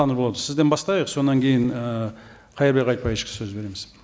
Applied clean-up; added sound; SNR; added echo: none; none; none; none.